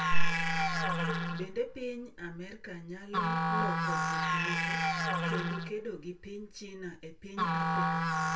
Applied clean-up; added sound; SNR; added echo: none; Musical instrument; 0 dB; reverberation time 0.2 s.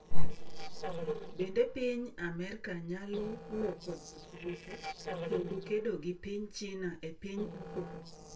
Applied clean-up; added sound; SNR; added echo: neural separator model SepFormer DNS4.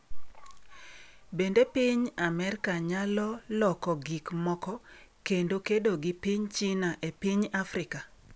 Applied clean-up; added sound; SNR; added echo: none; none; none; none.